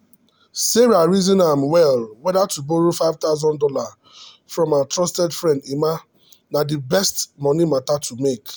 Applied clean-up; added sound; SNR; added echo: none; none; none; none.